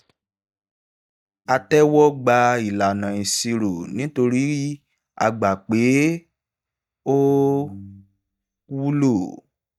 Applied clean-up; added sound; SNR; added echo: neural mask model DeepFilterNet 3.